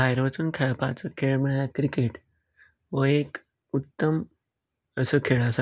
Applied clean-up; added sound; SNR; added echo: none; none; none; none.